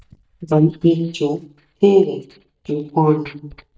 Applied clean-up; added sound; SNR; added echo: neural mask model DeepFilterNet 3.